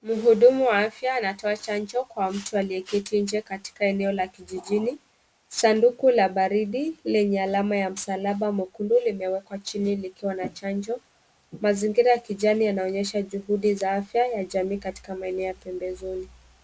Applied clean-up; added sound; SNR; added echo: none; none; none; none.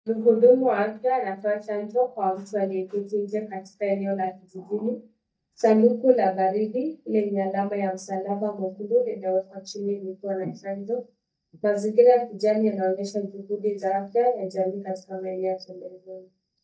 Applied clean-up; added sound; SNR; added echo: neural mask model DeepFilterNet 3.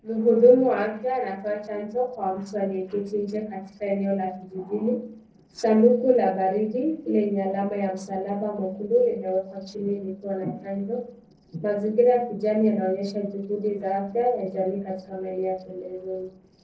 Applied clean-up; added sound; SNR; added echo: neural separator model SepFormer DNS4.